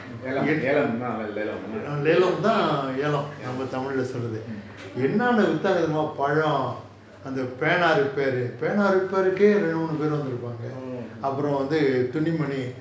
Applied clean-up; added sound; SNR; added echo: none; none; none; none.